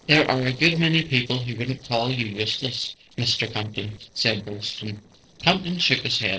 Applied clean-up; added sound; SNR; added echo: neural separator model SepFormer DNS4.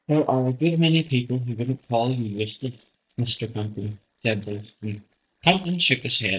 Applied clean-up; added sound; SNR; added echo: neural mask model DeepFilterNet 3.